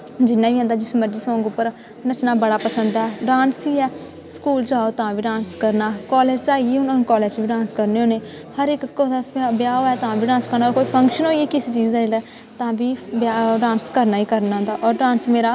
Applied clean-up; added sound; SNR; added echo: none; none; none; none.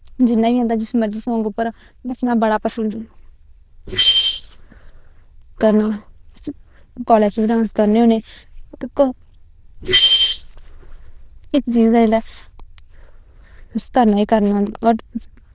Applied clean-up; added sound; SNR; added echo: neural diffusion model UNIVERSE++.